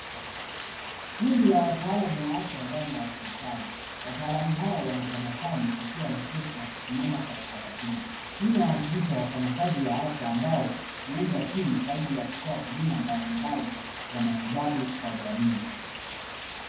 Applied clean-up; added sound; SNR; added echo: none; Rain; 9 dB; reverberation time 0.9 s.